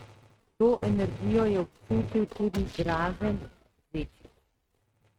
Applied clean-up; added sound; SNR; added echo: neural mask model RNNoise.